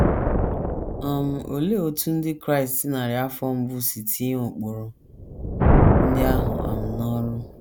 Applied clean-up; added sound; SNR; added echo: none; Thunder; -2 dB; none.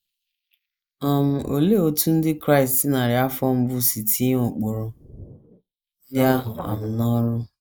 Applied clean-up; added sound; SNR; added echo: neural mask model Resemble Enhance denoiser.